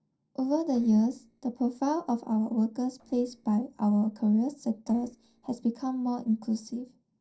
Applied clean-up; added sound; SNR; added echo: neural separator model SepFormer DNS4.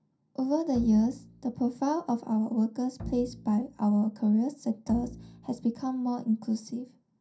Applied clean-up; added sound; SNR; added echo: none; Bowed string instrument; 16 dB; reverberation time 0.3 s.